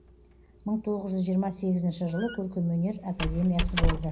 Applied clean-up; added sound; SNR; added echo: none; Squeak; 4 dB; reverberation time 0.4 s.